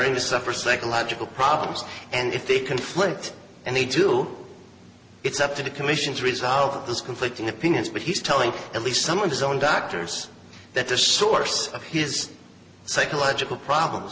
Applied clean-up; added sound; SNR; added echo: none; none; none; none.